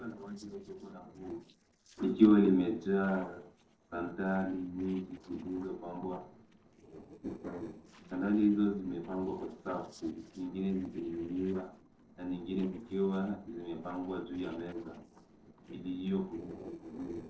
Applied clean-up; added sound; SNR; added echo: neural separator model SepFormer DNS4.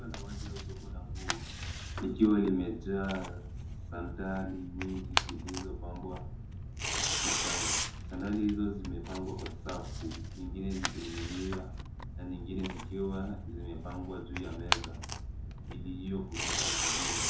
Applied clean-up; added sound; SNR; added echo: none; Tearing; -1 dB; reverberation time 0.5 s.